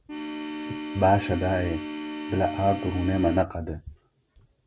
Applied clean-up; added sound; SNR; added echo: none; Organ; 7 dB; none.